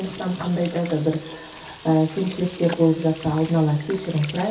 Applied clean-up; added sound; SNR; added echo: none; Sink (filling or washing) / Water tap, faucet; 14 dB; reverberation time 0.3 s.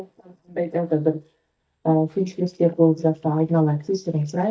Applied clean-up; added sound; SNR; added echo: neural mask model DeepFilterNet 3.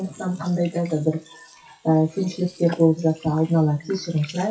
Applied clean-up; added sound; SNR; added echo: classical method WPE with log-MMSE.